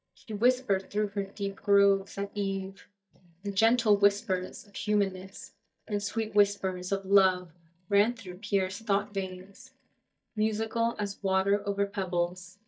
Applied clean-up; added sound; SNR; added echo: neural mask model DeepFilterNet 3.